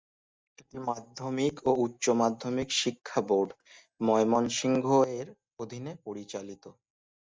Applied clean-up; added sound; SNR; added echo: neural mask model DeepFilterNet 3.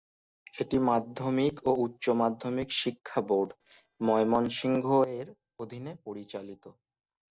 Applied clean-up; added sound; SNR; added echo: neural separator model SepFormer DNS4.